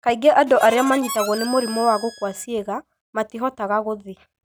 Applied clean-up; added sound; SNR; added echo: none; Harmonica; 12 dB; none.